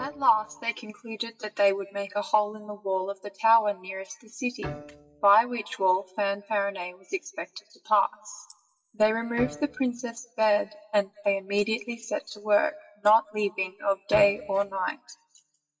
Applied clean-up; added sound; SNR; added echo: classical method WPE with log-MMSE.